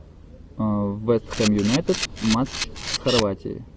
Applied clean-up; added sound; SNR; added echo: none; Camera; 5 dB; none.